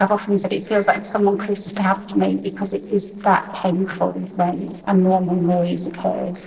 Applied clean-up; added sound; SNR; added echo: neural separator model SepFormer DNS4.